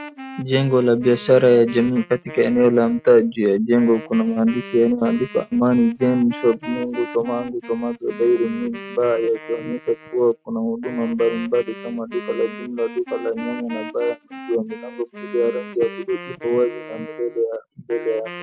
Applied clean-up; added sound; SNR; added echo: neural mask model RNNoise.